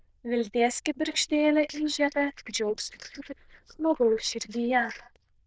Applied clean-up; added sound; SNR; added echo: neural diffusion model UNIVERSE++.